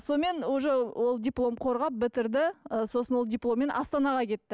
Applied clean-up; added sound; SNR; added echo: none; none; none; none.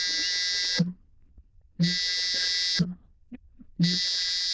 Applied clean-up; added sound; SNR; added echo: neural diffusion model UNIVERSE++.